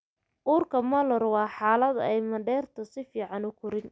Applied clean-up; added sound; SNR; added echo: none; none; none; none.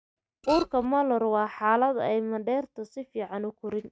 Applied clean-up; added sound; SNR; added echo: neural mask model RNNoise.